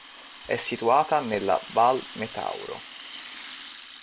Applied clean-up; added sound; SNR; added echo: none; Rattle (instrument); 11 dB; none.